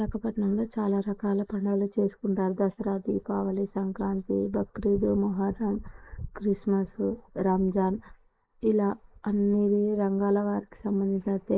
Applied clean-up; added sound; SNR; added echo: neural mask model Resemble Enhance denoiser.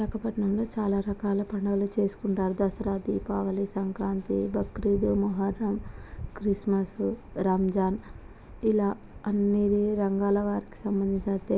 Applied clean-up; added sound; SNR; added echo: none; none; none; none.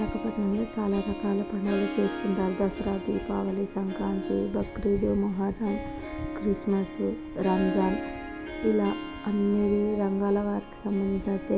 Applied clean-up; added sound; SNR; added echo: none; Harp; 8 dB; none.